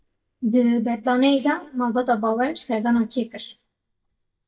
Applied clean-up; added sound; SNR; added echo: neural mask model DeepFilterNet 3.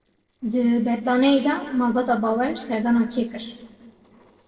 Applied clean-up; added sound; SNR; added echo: neural separator model SepFormer DNS4.